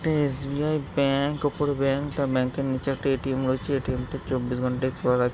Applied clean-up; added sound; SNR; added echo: none; none; none; none.